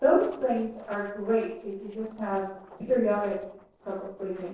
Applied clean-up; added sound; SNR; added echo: neural separator model SepFormer DNS4.